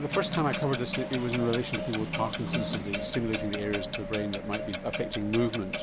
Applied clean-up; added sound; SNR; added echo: none; Clock; 2 dB; none.